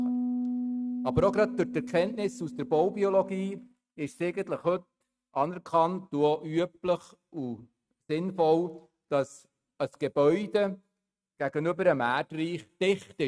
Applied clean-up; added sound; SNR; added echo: neural mask model RNNoise.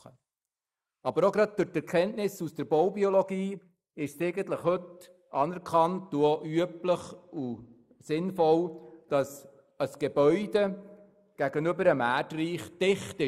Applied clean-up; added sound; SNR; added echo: neural mask model Resemble Enhance denoiser.